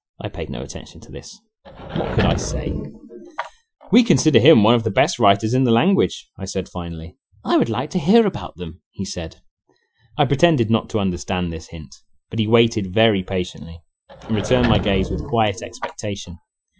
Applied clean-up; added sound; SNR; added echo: classical method Wiener filter.